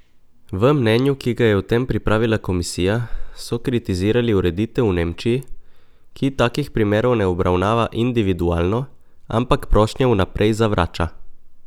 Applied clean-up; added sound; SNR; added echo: none; none; none; none.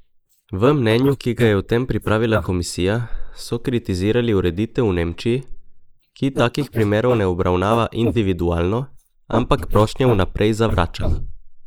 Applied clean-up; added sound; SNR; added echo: neural mask model Resemble Enhance denoiser.